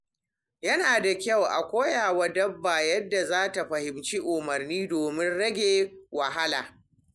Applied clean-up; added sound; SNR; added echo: none; none; none; none.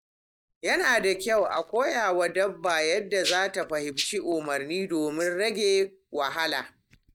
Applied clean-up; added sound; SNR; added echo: neural mask model DeepFilterNet 3.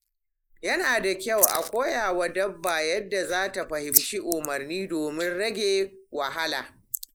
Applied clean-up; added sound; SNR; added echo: neural mask model Resemble Enhance denoiser.